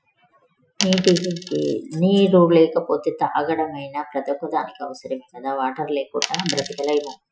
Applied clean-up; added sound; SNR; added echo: classical method Wiener filter.